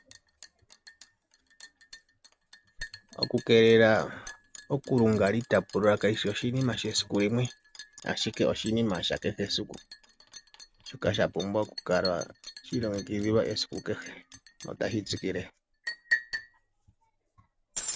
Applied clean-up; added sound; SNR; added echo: none; Liquid; 14 dB; none.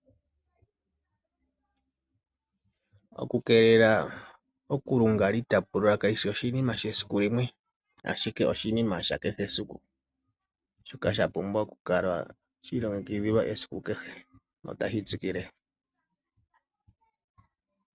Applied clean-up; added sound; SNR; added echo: none; none; none; none.